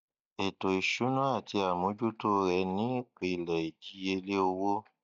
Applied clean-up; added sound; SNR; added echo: neural mask model DeepFilterNet 3.